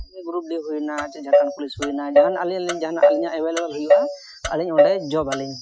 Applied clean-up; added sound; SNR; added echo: classical method Wiener filter.